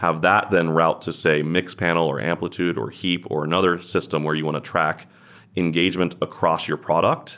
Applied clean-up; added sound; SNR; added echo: none; none; none; none.